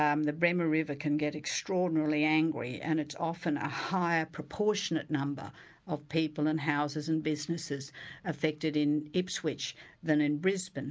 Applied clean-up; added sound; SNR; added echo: none; none; none; none.